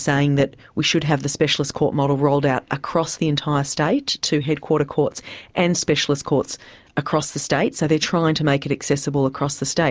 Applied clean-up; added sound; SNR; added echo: none; none; none; none.